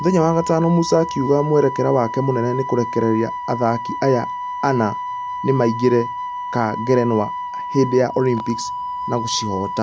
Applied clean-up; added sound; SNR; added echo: none; Wind instrument, woodwind instrument; 7 dB; none.